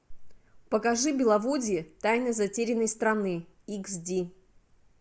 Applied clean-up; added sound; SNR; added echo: none; none; none; none.